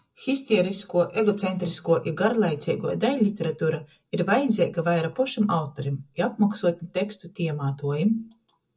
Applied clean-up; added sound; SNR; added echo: none; none; none; reverberation time 0.2 s.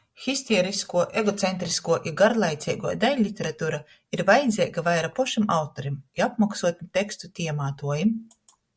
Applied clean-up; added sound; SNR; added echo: none; none; none; none.